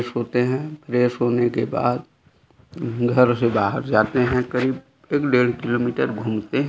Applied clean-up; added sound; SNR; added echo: none; none; none; none.